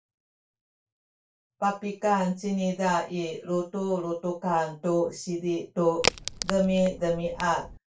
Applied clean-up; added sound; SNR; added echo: none; Crack; 5 dB; reverberation time 0.2 s.